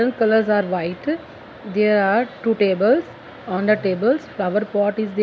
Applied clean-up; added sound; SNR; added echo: none; none; none; none.